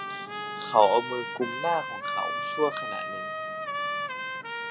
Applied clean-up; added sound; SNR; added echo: none; Trumpet; 4 dB; none.